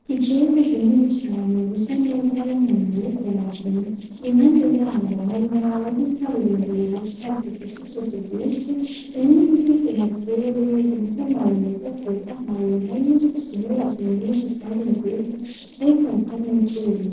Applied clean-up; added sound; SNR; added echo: neural separator model SepFormer DNS4.